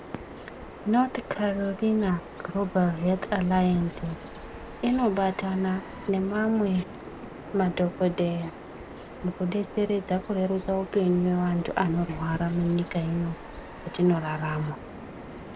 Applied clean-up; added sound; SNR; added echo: none; Bird vocalization, bird call, bird song; 13 dB; none.